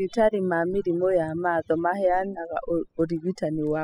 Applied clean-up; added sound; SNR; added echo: classical method spectral subtraction.